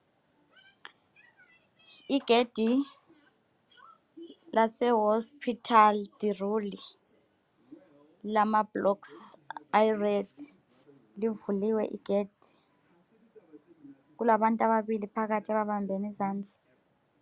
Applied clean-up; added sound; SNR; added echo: none; none; none; none.